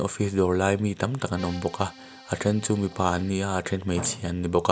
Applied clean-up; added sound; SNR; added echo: none; Accordion; 20 dB; none.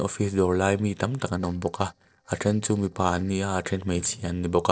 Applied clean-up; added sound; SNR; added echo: neural separator model SepFormer DNS4.